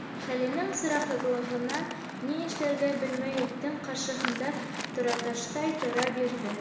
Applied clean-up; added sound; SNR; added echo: none; Waves, surf; 5 dB; reverberation time 0.9 s.